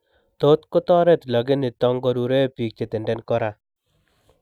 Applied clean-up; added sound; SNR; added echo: none; none; none; none.